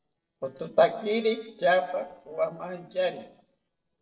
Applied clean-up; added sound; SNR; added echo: neural separator model SepFormer DNS4.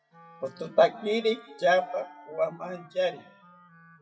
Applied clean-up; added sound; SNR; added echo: classical method WPE with log-MMSE.